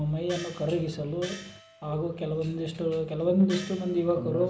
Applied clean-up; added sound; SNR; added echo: none; Gong; 16 dB; none.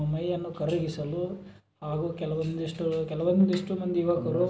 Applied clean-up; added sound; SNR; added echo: none; none; none; none.